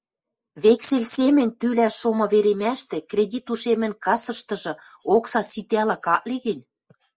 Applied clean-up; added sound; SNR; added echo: neural mask model Resemble Enhance denoiser.